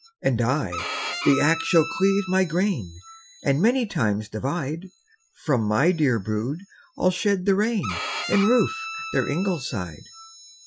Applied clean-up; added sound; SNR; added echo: classical method Wiener filter.